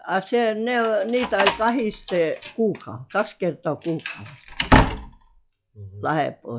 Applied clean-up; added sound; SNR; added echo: classical method log-MMSE.